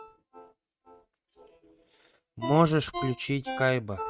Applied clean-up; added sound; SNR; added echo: neural mask model RNNoise.